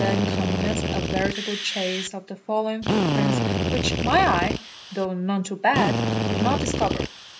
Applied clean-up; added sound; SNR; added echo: none; Drill; 0 dB; none.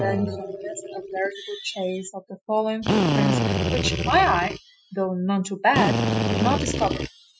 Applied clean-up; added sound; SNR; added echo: classical method Wiener filter.